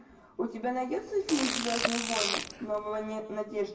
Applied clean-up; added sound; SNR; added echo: none; Fart; 1 dB; reverberation time 0.7 s.